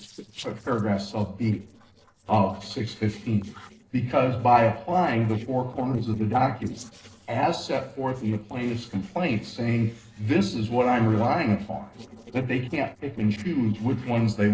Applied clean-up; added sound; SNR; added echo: neural separator model SepFormer DNS4.